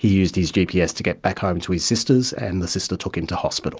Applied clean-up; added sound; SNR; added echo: none; none; none; none.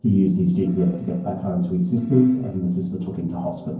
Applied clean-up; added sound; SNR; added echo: neural separator model SepFormer DNS4.